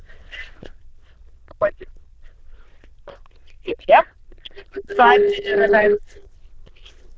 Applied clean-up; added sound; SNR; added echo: neural diffusion model UNIVERSE++.